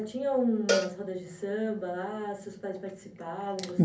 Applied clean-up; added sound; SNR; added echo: none; Cowbell; 3 dB; reverberation time 0.3 s.